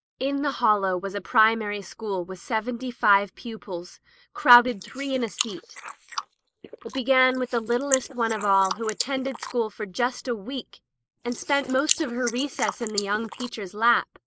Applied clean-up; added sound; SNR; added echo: neural mask model Resemble Enhance denoiser.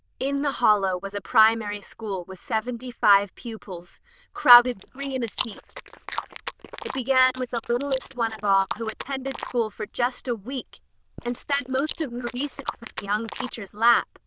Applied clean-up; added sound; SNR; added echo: neural diffusion model UNIVERSE++.